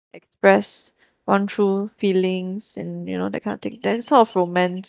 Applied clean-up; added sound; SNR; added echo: neural mask model DeepFilterNet 3.